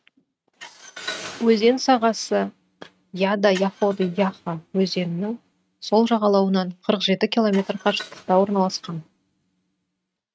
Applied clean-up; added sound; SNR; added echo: neural mask model RNNoise.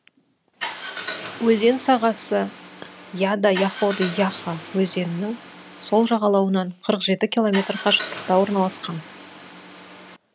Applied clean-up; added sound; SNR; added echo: none; Car; 12 dB; none.